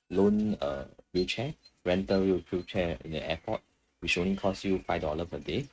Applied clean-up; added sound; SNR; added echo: neural mask model RNNoise.